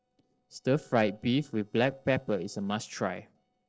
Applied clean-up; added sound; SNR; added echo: neural separator model SepFormer DNS4.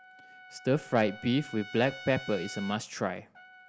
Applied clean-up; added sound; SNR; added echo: none; Trumpet; 16 dB; none.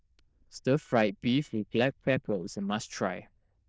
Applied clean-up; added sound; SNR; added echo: neural diffusion model UNIVERSE++.